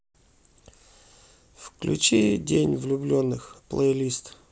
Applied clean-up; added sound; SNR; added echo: none; none; none; none.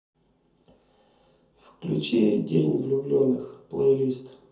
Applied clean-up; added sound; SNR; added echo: none; none; none; reverberation time 0.5 s.